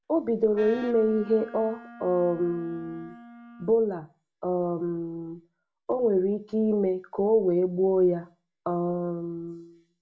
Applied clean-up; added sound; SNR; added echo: none; Wind instrument, woodwind instrument; 19 dB; reverberation time 0.2 s.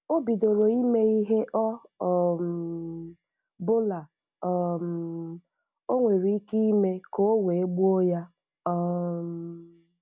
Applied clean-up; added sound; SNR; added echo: none; none; none; none.